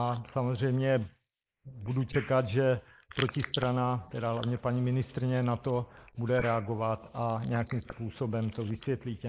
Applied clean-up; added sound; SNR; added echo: neural mask model Resemble Enhance denoiser.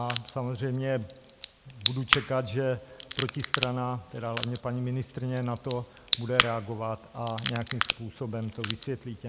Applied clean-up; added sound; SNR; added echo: none; Crack / Crackle; 3 dB; none.